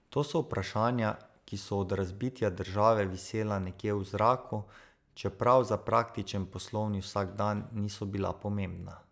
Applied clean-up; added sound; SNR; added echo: none; none; none; none.